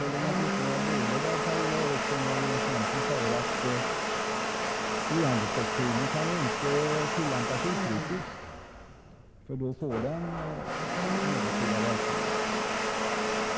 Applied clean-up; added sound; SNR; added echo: none; Domestic sounds, home sounds; -3 dB; none.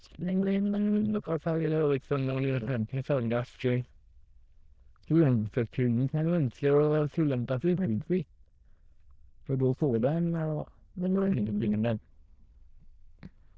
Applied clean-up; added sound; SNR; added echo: neural diffusion model UNIVERSE++.